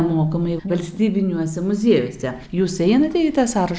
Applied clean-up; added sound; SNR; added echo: none; none; none; none.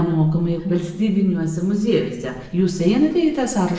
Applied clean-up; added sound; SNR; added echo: none; none; none; reverberation time 0.9 s.